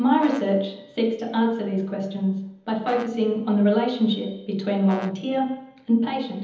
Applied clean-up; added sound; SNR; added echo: none; Brass instrument; 19 dB; reverberation time 1.3 s.